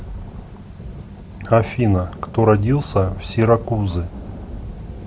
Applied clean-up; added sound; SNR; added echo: none; Thunder; 14 dB; none.